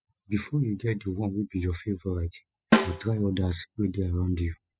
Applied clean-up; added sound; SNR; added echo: classical method spectral subtraction.